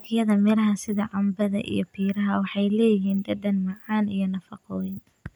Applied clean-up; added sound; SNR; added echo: none; none; none; none.